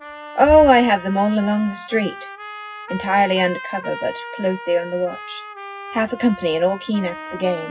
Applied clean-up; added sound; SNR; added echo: classical method WPE with log-MMSE.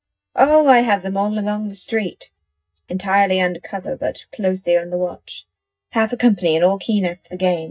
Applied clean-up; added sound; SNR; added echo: neural mask model DeepFilterNet 3.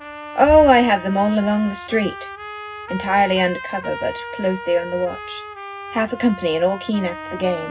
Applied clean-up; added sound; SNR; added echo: none; Trumpet; 13 dB; reverberation time 0.4 s.